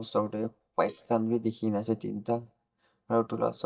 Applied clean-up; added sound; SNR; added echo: neural mask model DeepFilterNet 3.